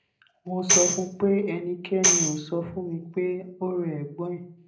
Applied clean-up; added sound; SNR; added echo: none; Tambourine; -2 dB; reverberation time 0.4 s.